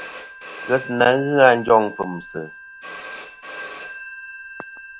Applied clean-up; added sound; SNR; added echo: none; Telephone; 9 dB; none.